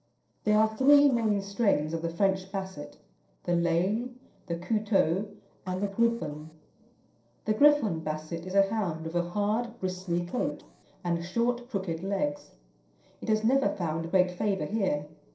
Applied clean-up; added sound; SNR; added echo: neural separator model SepFormer DNS4.